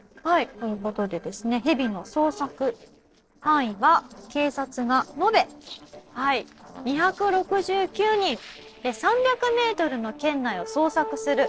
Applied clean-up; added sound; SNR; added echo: neural separator model SepFormer DNS4.